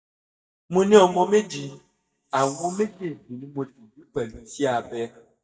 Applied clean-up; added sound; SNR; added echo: neural mask model DeepFilterNet 3.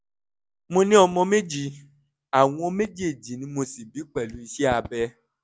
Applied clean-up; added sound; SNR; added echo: none; none; none; none.